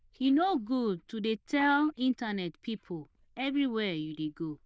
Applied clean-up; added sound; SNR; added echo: neural diffusion model UNIVERSE++.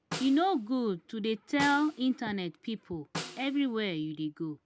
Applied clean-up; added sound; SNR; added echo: none; Snare drum; 14 dB; none.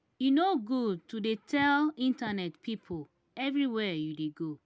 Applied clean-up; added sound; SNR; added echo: none; none; none; none.